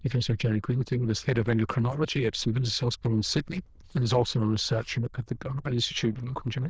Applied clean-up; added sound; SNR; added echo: neural diffusion model UNIVERSE++.